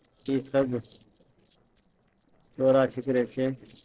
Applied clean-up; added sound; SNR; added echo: neural separator model SepFormer DNS4.